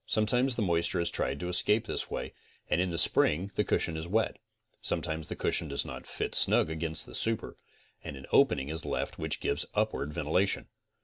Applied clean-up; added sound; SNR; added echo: none; none; none; none.